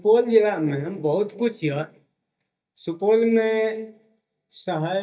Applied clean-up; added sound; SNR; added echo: neural mask model DeepFilterNet 3.